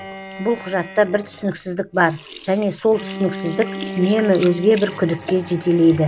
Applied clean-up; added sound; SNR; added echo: none; Sink (filling or washing) + Bowed string instrument; 10 dB; none.